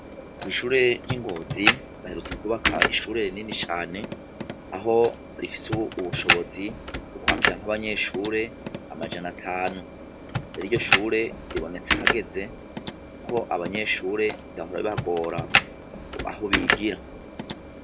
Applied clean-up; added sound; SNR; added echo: none; Computer keyboard; 0 dB; none.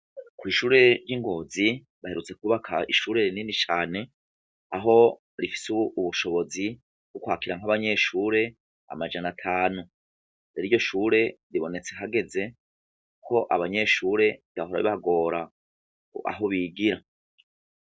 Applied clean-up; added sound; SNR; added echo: none; none; none; none.